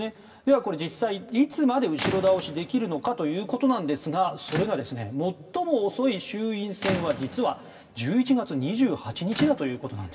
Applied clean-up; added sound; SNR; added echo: none; Squeak / Rattle / Slam; 13 dB; reverberation time 1.8 s.